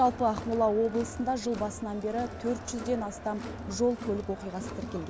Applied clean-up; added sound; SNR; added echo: none; Crowd; 10 dB; none.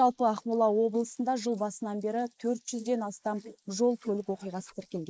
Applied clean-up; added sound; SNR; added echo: neural mask model Resemble Enhance denoiser.